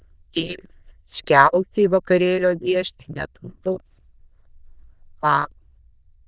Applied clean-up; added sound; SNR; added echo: neural diffusion model UNIVERSE++.